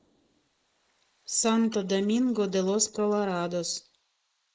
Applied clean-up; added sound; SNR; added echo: neural mask model Resemble Enhance denoiser.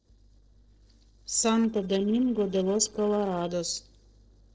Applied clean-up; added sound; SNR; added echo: neural separator model SepFormer DNS4.